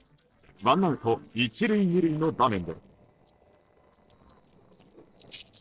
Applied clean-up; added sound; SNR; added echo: neural separator model SepFormer DNS4.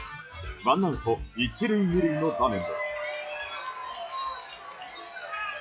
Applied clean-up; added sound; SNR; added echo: classical method log-MMSE.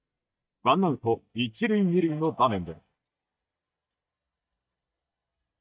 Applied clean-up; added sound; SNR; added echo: neural mask model DeepFilterNet 3.